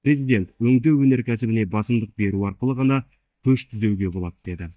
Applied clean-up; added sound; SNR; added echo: neural mask model DeepFilterNet 3.